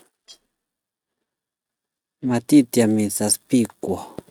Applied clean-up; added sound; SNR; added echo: neural mask model RNNoise.